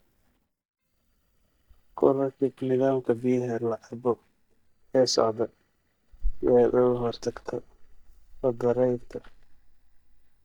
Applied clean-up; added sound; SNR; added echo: neural mask model DeepFilterNet 3.